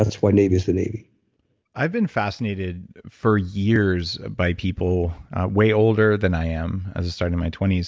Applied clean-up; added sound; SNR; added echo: none; none; none; none.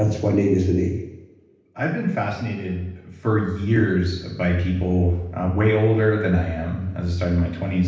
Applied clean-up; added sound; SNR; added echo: none; none; none; reverberation time 0.9 s.